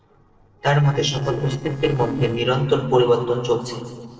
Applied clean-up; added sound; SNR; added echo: neural separator model SepFormer DNS4.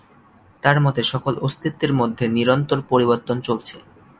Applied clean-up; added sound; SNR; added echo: none; none; none; none.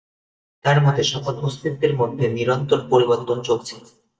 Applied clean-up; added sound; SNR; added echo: neural mask model DeepFilterNet 3.